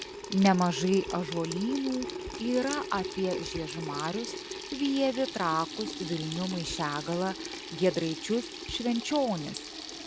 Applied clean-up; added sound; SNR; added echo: none; Sink (filling or washing) / Water tap, faucet; 8 dB; none.